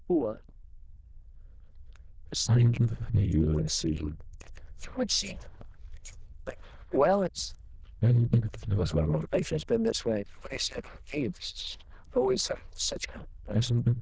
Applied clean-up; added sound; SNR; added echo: neural diffusion model UNIVERSE++.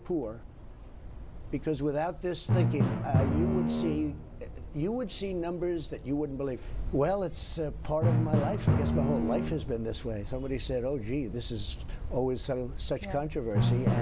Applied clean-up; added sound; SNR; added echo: none; Drum; 1 dB; none.